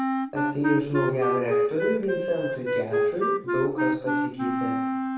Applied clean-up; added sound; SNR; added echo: none; Wind instrument, woodwind instrument; -3 dB; reverberation time 0.7 s.